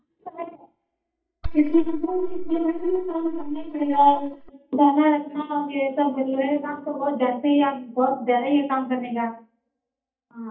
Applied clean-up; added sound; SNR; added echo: neural mask model DeepFilterNet 3.